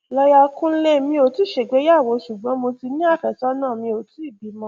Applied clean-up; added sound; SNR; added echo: none; none; none; none.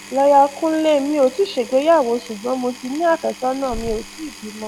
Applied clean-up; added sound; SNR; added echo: none; Growling + Power tool; 18 dB; none.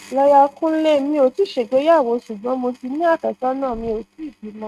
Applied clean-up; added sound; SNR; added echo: neural mask model RNNoise.